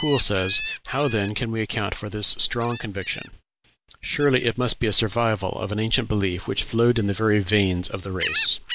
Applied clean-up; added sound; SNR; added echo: none; Gull, seagull; 13 dB; none.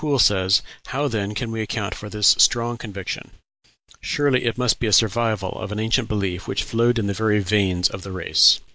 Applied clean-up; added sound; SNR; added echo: none; none; none; none.